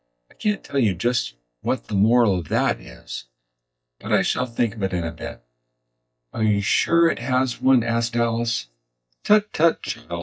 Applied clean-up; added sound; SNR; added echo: neural mask model DeepFilterNet 3.